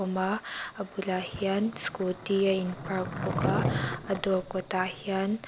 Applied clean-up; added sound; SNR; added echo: none; Skateboard; 6 dB; none.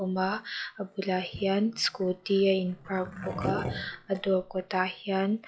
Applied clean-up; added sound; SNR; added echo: classical method log-MMSE.